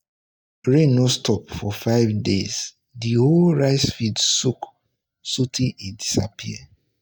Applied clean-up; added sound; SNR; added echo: neural mask model DeepFilterNet 3.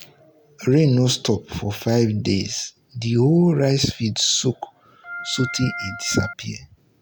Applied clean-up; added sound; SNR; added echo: none; Organ; 10 dB; none.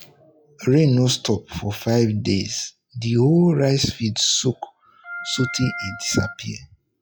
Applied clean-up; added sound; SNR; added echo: classical method log-MMSE.